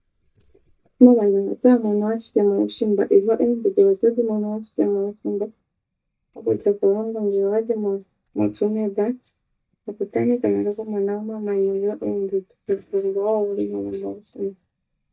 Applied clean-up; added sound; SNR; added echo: neural mask model DeepFilterNet 3.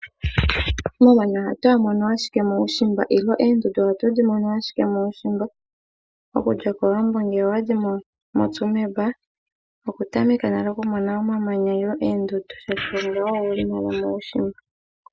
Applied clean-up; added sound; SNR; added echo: none; none; none; none.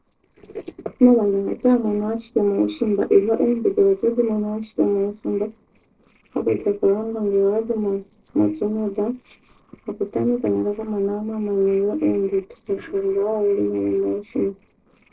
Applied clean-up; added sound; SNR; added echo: neural separator model SepFormer DNS4.